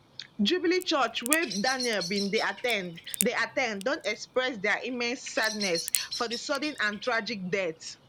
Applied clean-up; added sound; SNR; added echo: none; Bird vocalization, bird call, bird song + Crack; 9 dB; none.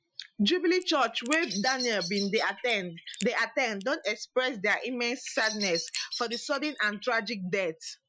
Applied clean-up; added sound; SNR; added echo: classical method Wiener filter.